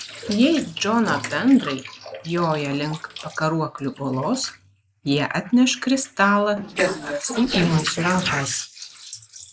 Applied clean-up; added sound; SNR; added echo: neural mask model Resemble Enhance denoiser.